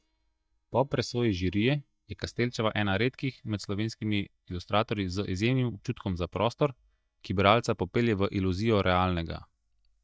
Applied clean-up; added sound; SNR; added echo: neural mask model DeepFilterNet 3.